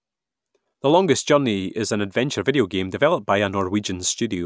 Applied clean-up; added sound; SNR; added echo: none; none; none; none.